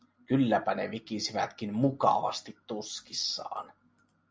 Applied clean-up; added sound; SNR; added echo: none; none; none; none.